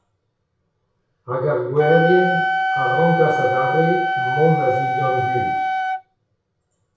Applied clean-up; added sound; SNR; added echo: none; Wind instrument, woodwind instrument; 1 dB; reverberation time 0.6 s.